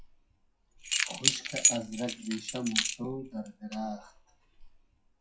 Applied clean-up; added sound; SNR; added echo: classical method WPE with log-MMSE.